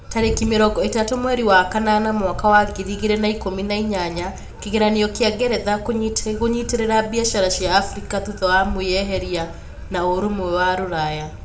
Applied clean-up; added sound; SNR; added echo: none; none; none; reverberation time 0.5 s.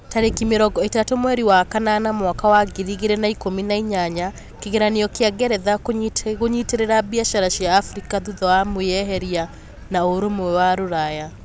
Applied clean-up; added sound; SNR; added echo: none; none; none; none.